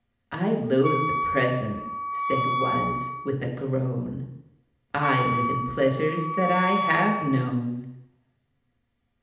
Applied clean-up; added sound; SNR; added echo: none; Wind instrument, woodwind instrument; 2 dB; reverberation time 0.8 s.